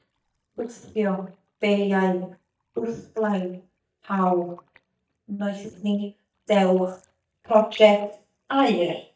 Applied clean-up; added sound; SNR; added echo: neural mask model DeepFilterNet 3.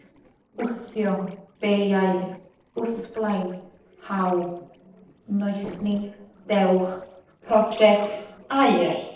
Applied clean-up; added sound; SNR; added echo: neural separator model SepFormer DNS4.